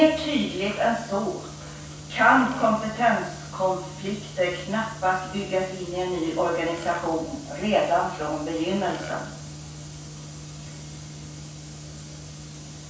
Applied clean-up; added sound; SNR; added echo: none; Burping, eructation; 16 dB; reverberation time 0.7 s.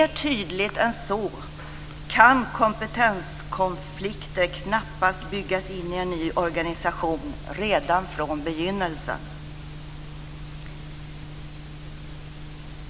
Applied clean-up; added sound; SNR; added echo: none; none; none; none.